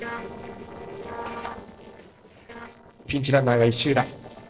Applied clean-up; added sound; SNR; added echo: neural separator model SepFormer DNS4.